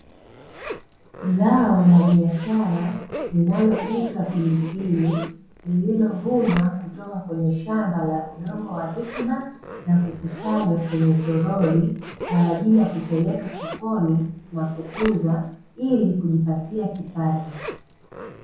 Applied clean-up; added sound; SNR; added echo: none; Zipper (clothing); 15 dB; reverberation time 0.5 s.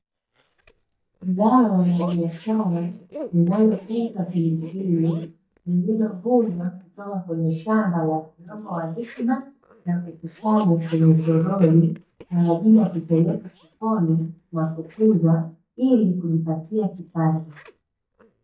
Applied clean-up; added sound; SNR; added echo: neural mask model DeepFilterNet 3.